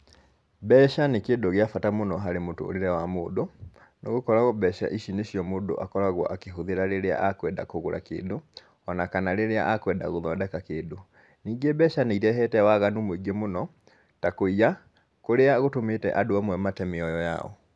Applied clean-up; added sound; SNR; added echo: none; none; none; none.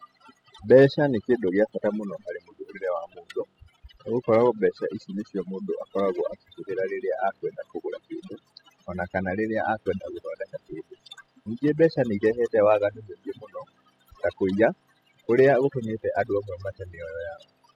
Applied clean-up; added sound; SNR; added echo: classical method spectral subtraction.